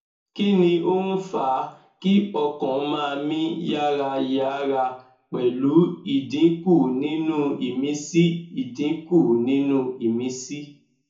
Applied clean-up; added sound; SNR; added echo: none; none; none; reverberation time 0.6 s.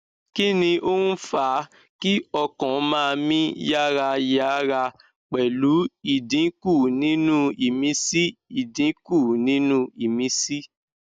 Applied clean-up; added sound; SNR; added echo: none; none; none; none.